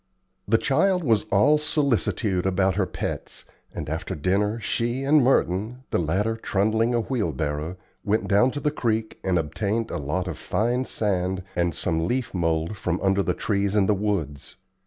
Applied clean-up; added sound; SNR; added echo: none; none; none; none.